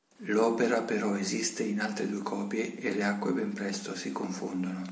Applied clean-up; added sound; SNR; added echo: none; none; none; none.